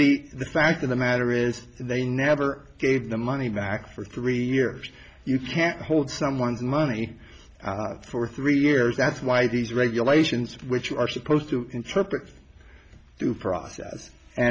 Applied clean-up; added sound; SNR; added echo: none; none; none; none.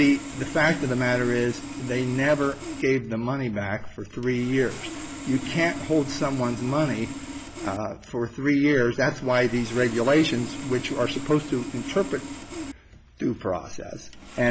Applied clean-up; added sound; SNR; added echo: none; Sawing; 11 dB; none.